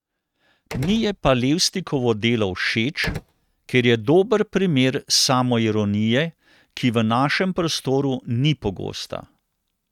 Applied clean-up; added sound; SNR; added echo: neural mask model RNNoise.